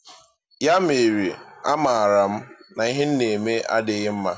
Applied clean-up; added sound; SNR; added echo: none; none; none; none.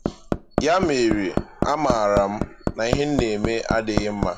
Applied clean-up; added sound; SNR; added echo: none; Hammer; 4 dB; none.